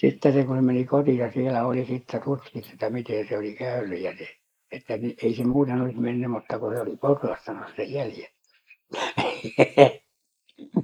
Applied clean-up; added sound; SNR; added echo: neural mask model Resemble Enhance denoiser.